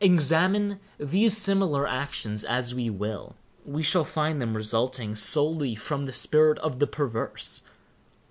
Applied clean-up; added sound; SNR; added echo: none; none; none; none.